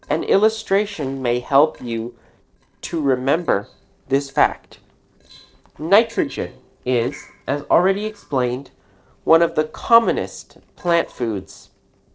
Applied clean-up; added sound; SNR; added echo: neural separator model SepFormer DNS4.